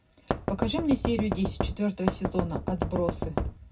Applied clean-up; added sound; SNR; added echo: none; Knock; 1 dB; reverberation time 0.4 s.